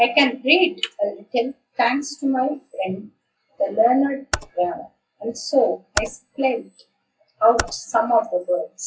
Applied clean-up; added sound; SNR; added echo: classical method WPE with log-MMSE.